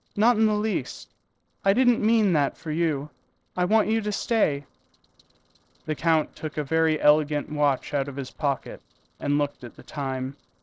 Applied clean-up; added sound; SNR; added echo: neural separator model SepFormer DNS4.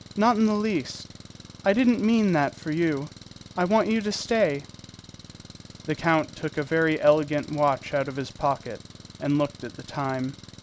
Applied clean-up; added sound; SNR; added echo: none; Engine; 19 dB; none.